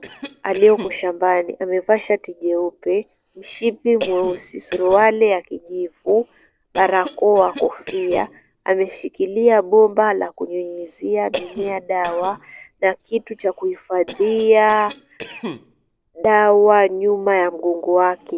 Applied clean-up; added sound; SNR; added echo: neural separator model SepFormer DNS4.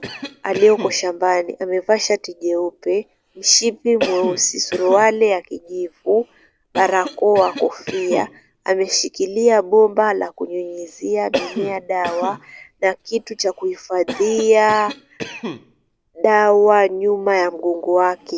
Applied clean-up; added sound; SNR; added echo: none; Cough; 14 dB; none.